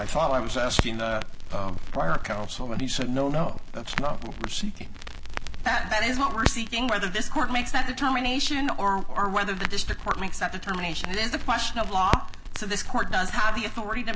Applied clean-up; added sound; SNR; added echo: none; Crackle; -1 dB; none.